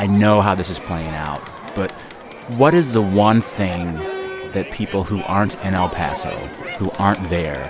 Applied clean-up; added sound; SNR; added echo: none; Crowd; 12 dB; none.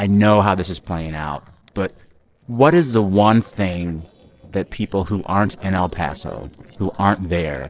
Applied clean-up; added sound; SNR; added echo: neural separator model SepFormer DNS4.